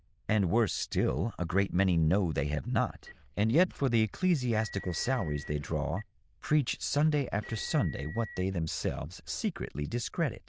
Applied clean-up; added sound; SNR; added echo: neural diffusion model UNIVERSE++.